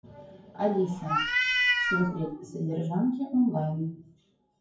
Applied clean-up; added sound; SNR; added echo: classical method WPE with log-MMSE.